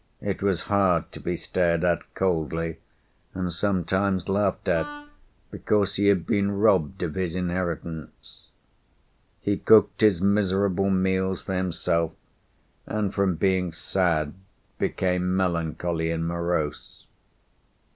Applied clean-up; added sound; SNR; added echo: none; Wind instrument, woodwind instrument; 15 dB; none.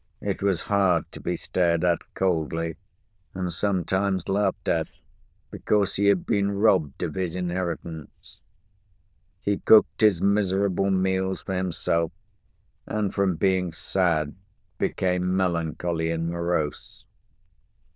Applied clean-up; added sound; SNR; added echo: neural diffusion model UNIVERSE++.